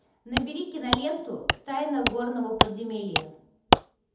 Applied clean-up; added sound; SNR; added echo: none; Wood; -4 dB; reverberation time 0.7 s.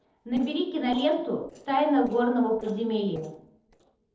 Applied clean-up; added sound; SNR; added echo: neural separator model SepFormer DNS4.